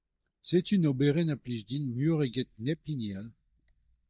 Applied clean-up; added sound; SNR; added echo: neural mask model DeepFilterNet 3.